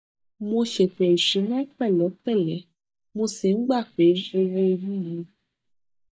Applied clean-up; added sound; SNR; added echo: neural mask model DeepFilterNet 3.